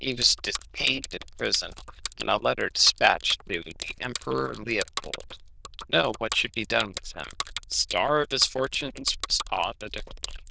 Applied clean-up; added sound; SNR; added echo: neural diffusion model UNIVERSE++.